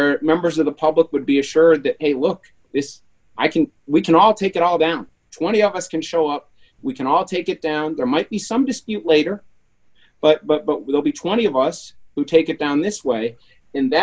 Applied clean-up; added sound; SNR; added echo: none; none; none; none.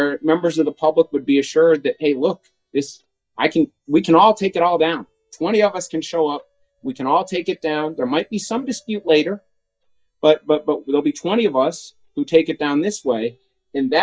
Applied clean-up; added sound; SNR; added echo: neural mask model DeepFilterNet 3.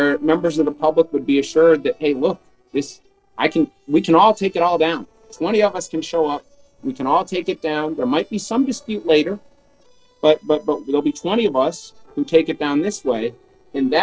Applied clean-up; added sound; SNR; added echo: neural separator model SepFormer DNS4.